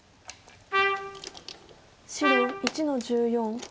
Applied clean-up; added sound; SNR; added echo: none; Trumpet; -1 dB; none.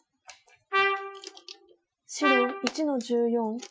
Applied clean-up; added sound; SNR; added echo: classical method Wiener filter.